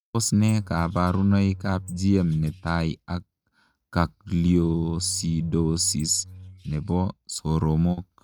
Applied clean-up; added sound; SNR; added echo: neural mask model RNNoise.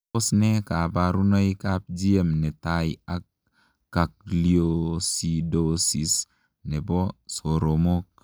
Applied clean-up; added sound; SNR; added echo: none; none; none; none.